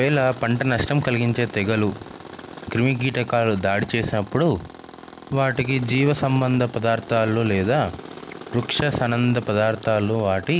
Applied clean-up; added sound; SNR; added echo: none; Tools; 16 dB; none.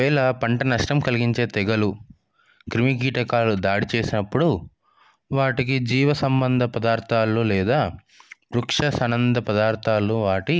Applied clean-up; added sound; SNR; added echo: none; none; none; none.